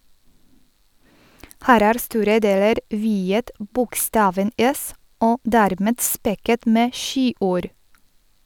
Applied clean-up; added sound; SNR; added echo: none; none; none; none.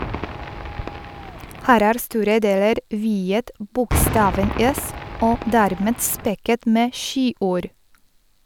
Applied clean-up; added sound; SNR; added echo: none; Cheering / Fireworks; 9 dB; none.